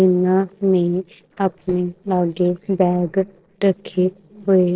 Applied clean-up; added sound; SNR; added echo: neural separator model SepFormer DNS4.